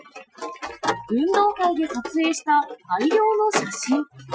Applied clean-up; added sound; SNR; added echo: classical method Wiener filter.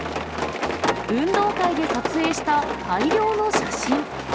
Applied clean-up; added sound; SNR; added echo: none; Rain; 2 dB; none.